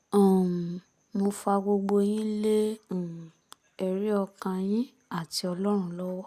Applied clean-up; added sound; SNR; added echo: none; none; none; none.